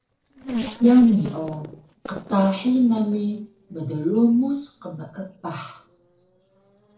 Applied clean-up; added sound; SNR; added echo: neural separator model SepFormer DNS4.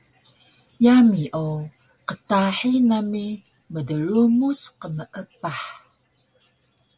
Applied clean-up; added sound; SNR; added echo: none; none; none; none.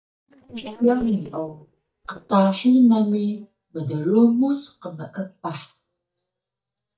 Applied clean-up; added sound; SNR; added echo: neural mask model DeepFilterNet 3.